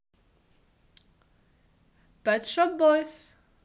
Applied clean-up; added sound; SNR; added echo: none; none; none; none.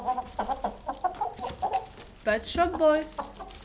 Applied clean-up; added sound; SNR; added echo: none; Chicken, rooster; 4 dB; none.